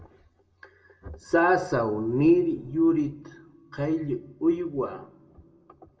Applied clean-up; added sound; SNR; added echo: none; none; none; reverberation time 0.7 s.